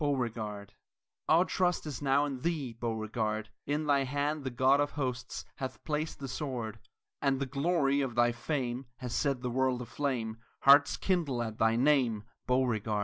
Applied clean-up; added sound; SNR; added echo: none; none; none; none.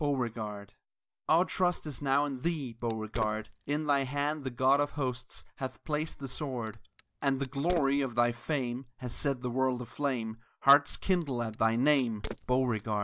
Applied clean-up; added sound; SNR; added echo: none; Crack; 18 dB; none.